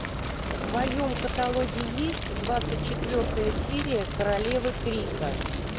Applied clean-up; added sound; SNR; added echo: none; Fire; 0 dB; none.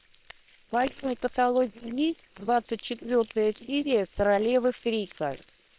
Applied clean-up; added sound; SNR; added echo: neural separator model SepFormer WHAM!.